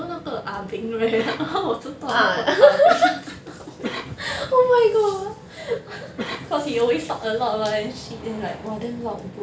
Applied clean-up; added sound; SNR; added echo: none; Cough; 15 dB; none.